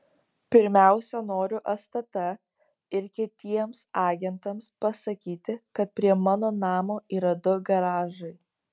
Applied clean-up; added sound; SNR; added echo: none; none; none; none.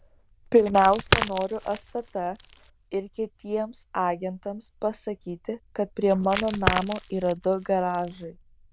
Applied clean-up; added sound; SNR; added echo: neural diffusion model UNIVERSE++.